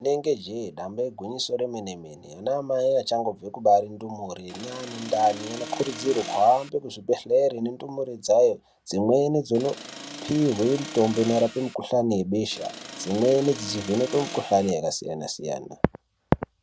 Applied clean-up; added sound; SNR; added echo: none; Accelerating, revving, vroom; 12 dB; none.